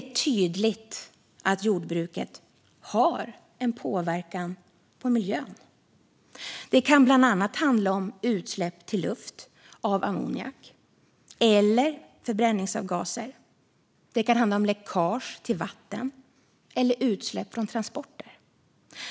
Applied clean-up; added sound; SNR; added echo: none; none; none; none.